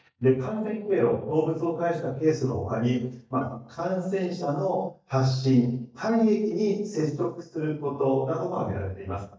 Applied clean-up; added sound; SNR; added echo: neural mask model DeepFilterNet 3.